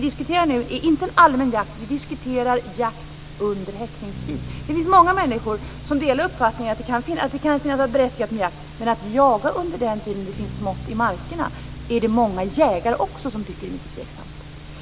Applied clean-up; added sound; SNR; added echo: none; Bass guitar; 17 dB; none.